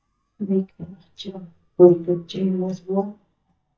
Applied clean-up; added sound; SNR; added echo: neural mask model DeepFilterNet 3.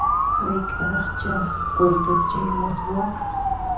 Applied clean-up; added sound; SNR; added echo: none; Motor vehicle (road) / Siren; -3 dB; reverberation time 0.6 s.